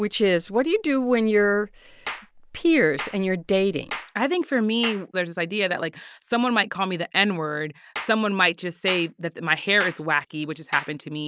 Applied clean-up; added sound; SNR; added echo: none; Clapping; 15 dB; none.